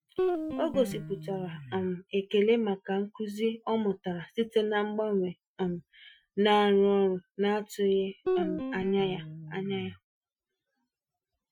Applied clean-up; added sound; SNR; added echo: classical method Wiener filter.